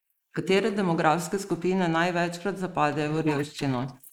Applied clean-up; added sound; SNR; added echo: neural mask model Resemble Enhance denoiser.